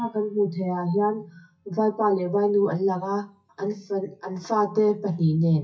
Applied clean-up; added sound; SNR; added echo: classical method WPE with log-MMSE.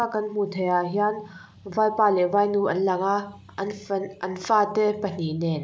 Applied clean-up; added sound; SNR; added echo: none; none; none; none.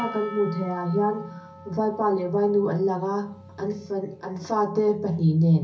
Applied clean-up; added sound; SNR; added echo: none; Percussion; 19 dB; reverberation time 0.3 s.